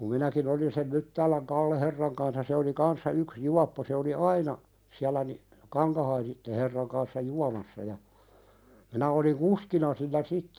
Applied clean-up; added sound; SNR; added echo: none; none; none; none.